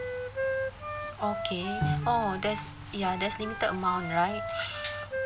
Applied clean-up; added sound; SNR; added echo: none; Bowed string instrument + Wind instrument, woodwind instrument; 3 dB; none.